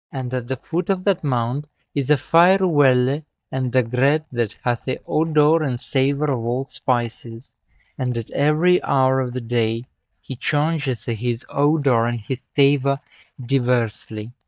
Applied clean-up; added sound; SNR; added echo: neural mask model DeepFilterNet 3.